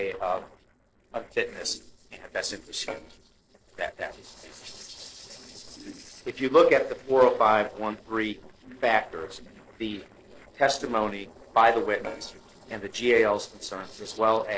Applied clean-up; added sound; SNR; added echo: neural separator model SepFormer DNS4.